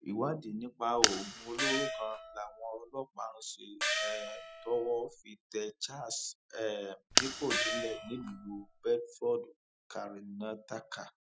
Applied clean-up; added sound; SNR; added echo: classical method Wiener filter.